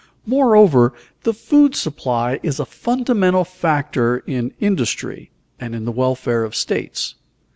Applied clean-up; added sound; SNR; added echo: none; none; none; none.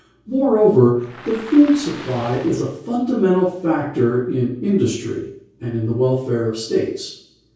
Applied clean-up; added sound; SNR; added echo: none; Waves, surf; 18 dB; reverberation time 0.6 s.